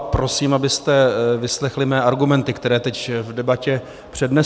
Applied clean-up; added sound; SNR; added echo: none; none; none; none.